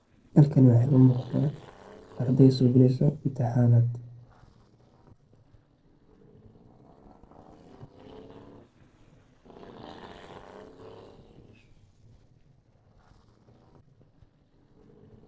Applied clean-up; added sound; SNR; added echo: neural separator model SepFormer DNS4.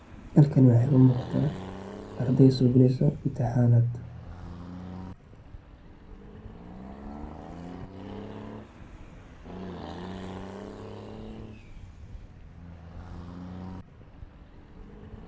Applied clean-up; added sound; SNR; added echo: none; Accelerating, revving, vroom; 14 dB; reverberation time 0.2 s.